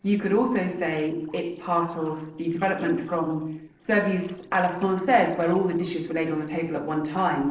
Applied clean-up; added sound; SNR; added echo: neural separator model SepFormer DNS4.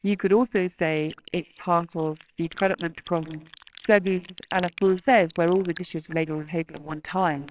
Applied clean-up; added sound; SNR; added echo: neural separator model SepFormer WHAMR!.